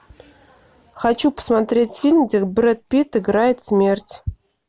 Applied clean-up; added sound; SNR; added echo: none; none; none; none.